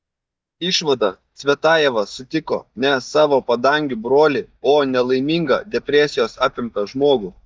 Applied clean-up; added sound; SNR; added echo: neural mask model DeepFilterNet 3.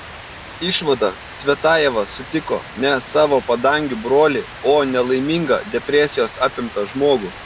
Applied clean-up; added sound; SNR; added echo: none; Rain; 16 dB; none.